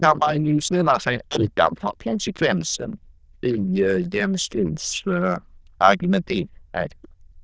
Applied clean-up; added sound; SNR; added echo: neural diffusion model UNIVERSE++.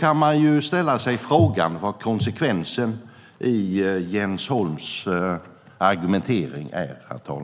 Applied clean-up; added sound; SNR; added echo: none; none; none; none.